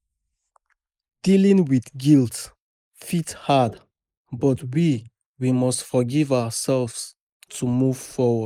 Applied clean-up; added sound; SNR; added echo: neural mask model Resemble Enhance denoiser.